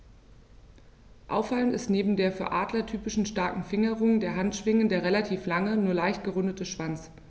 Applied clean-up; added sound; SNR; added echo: none; none; none; none.